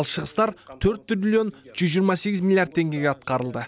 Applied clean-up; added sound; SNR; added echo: none; none; none; none.